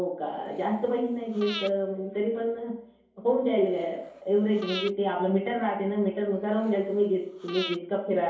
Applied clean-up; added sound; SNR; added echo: none; Breathing; 14 dB; reverberation time 2.8 s.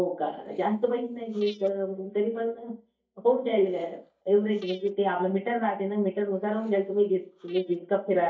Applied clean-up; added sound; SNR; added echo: neural mask model DeepFilterNet 3.